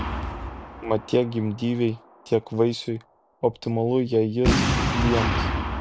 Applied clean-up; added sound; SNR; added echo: none; Boom; 3 dB; none.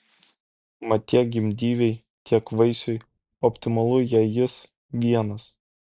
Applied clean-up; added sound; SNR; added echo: none; none; none; none.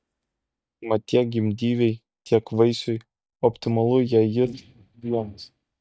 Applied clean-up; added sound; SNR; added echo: neural mask model DeepFilterNet 3.